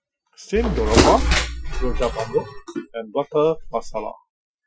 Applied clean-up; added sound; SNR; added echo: classical method Wiener filter.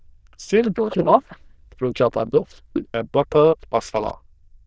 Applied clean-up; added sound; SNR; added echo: neural diffusion model UNIVERSE++.